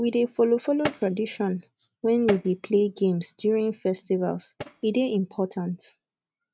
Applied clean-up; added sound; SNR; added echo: neural mask model RNNoise.